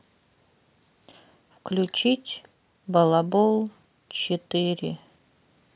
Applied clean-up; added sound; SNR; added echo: none; none; none; none.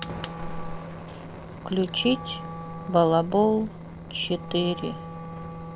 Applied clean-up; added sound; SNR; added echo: none; Wind instrument, woodwind instrument + Fire; 9 dB; none.